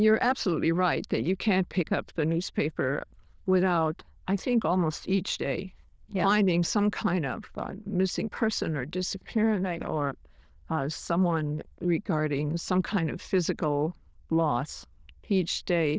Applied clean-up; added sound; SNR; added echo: neural diffusion model UNIVERSE++.